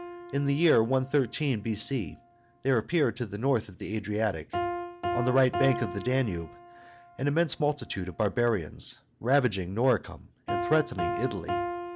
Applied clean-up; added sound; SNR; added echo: none; Piano; 9 dB; none.